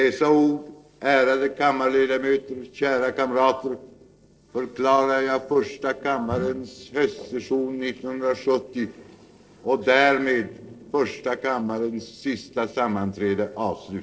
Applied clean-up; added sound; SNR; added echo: neural separator model SepFormer DNS4.